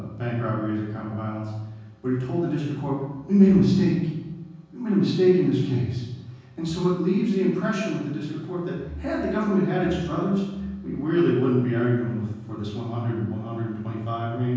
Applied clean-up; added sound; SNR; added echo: none; none; none; reverberation time 1.3 s.